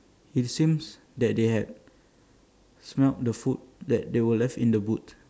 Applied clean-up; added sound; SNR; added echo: none; none; none; none.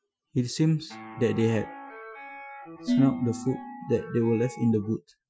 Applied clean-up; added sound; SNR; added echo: classical method Wiener filter.